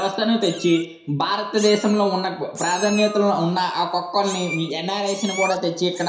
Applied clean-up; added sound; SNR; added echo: none; Meow; 14 dB; reverberation time 0.7 s.